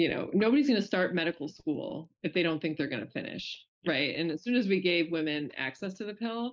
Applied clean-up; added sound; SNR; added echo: neural mask model Resemble Enhance denoiser.